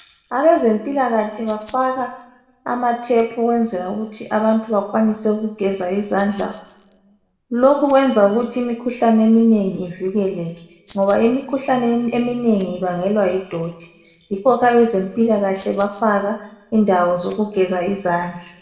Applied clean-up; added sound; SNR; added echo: none; Rattle (instrument); 19 dB; reverberation time 0.8 s.